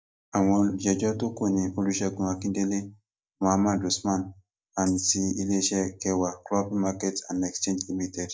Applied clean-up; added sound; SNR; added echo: neural mask model DeepFilterNet 3.